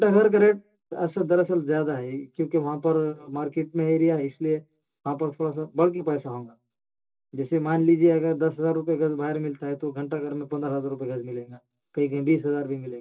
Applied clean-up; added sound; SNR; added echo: none; none; none; reverberation time 0.2 s.